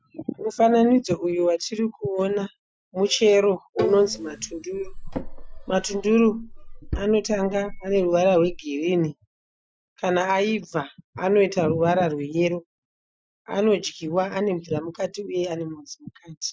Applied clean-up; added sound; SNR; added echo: classical method Wiener filter.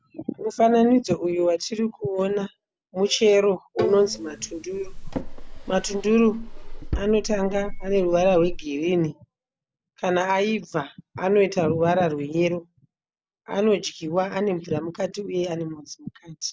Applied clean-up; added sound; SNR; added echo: none; Bowed string instrument + Drawer open or close; 7 dB; none.